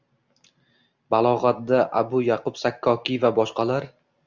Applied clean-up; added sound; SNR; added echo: none; none; none; none.